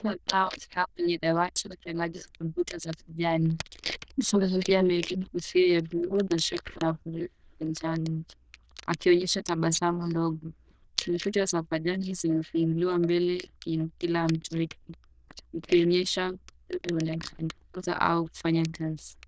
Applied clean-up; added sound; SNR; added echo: neural diffusion model UNIVERSE++.